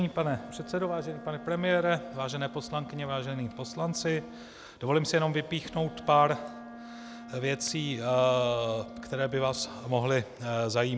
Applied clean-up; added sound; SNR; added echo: none; Wind instrument, woodwind instrument; 16 dB; none.